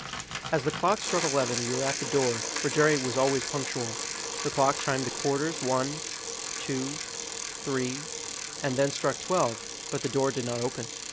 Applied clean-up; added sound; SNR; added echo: none; Bicycle; 5 dB; none.